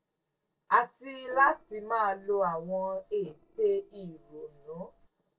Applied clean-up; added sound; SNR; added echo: neural separator model SepFormer DNS4.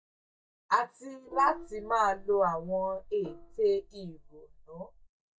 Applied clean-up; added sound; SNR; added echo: neural mask model DeepFilterNet 3.